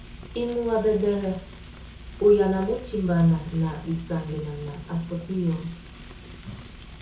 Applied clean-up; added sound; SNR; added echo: none; Frying (food); 15 dB; reverberation time 0.6 s.